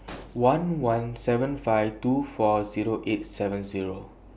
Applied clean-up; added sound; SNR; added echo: none; Explosion; 20 dB; none.